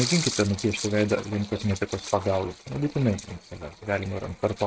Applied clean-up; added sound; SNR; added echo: neural mask model RNNoise.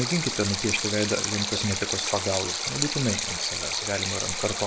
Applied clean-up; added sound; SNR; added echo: none; Stream; 1 dB; none.